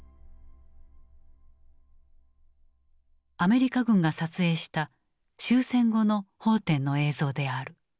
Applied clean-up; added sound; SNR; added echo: none; none; none; none.